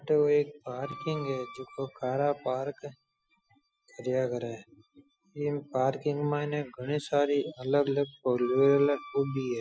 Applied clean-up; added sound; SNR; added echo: classical method spectral subtraction.